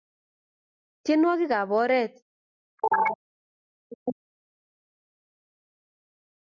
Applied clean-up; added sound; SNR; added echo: none; none; none; none.